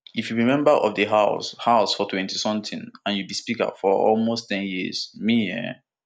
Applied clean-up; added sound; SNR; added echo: none; none; none; none.